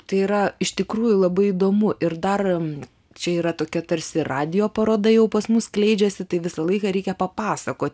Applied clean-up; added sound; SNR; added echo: none; none; none; none.